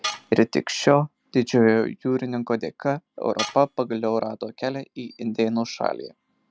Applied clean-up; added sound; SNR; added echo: none; Tools; 16 dB; none.